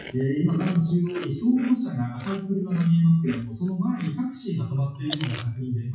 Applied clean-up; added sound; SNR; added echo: classical method WPE with log-MMSE.